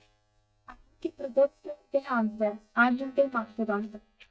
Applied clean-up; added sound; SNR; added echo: neural mask model DeepFilterNet 3.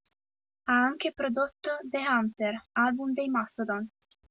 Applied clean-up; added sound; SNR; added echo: none; none; none; none.